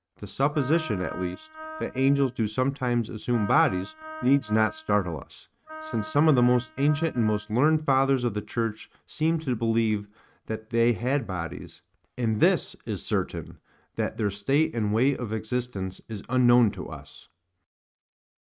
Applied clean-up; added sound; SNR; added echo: neural mask model RNNoise.